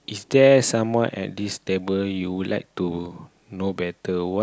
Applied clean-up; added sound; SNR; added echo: none; none; none; none.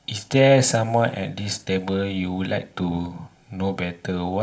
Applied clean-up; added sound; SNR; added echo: none; none; none; reverberation time 0.4 s.